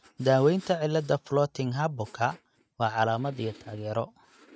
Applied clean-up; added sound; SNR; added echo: neural mask model RNNoise.